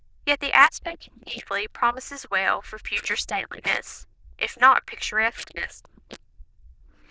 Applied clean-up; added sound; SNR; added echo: neural diffusion model UNIVERSE++.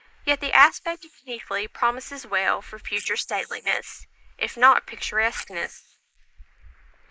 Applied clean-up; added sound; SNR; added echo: neural mask model Resemble Enhance denoiser.